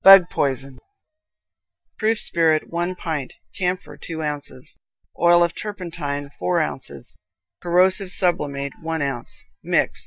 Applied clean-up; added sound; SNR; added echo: neural mask model DeepFilterNet 3.